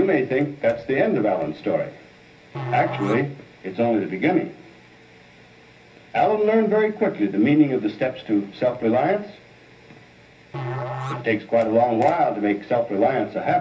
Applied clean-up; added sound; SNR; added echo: none; Musical instrument; 11 dB; reverberation time 0.3 s.